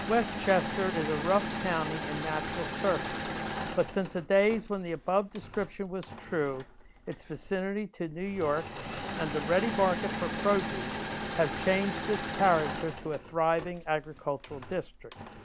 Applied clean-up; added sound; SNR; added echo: none; Engine / Mechanisms; 6 dB; none.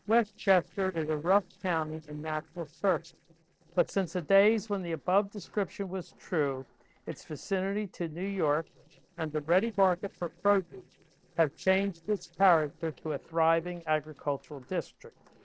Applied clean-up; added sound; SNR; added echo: neural separator model SepFormer DNS4.